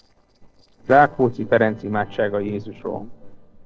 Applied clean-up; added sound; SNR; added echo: neural separator model SepFormer DNS4.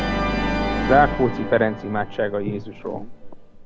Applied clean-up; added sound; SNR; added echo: none; Organ; 3 dB; none.